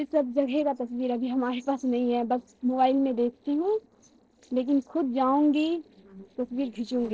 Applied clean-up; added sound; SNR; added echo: neural separator model SepFormer DNS4.